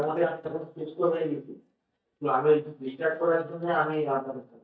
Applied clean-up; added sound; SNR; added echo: neural mask model DeepFilterNet 3.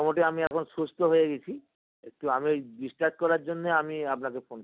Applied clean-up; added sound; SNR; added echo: none; none; none; none.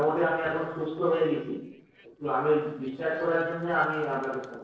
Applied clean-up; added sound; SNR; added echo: neural separator model SepFormer DNS4.